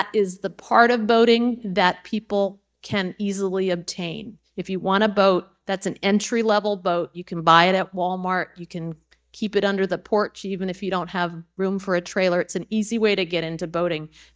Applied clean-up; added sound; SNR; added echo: neural mask model DeepFilterNet 3.